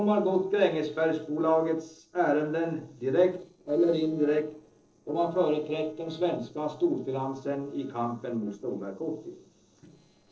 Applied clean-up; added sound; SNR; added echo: neural separator model SepFormer DNS4.